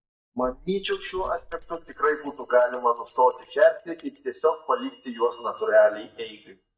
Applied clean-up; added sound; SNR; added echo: neural mask model DeepFilterNet 3.